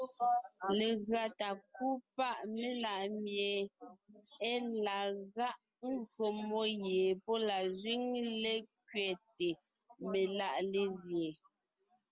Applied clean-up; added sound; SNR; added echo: none; none; none; none.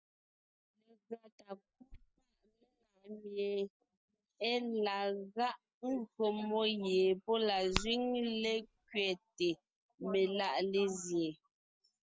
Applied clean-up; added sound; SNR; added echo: neural mask model DeepFilterNet 3.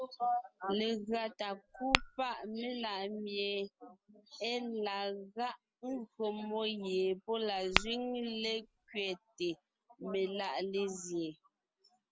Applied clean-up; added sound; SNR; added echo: none; Tap / Glass; 2 dB; none.